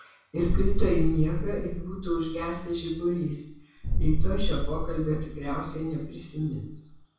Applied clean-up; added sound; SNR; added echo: none; Boom; -3 dB; reverberation time 0.7 s.